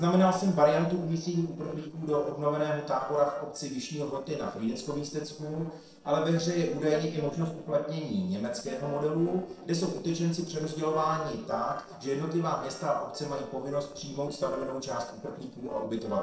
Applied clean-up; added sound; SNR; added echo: neural separator model SepFormer DNS4.